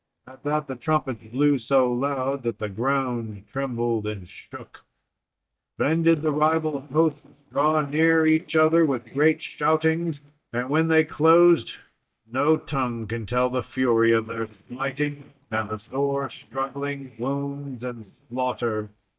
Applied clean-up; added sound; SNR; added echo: neural mask model DeepFilterNet 3.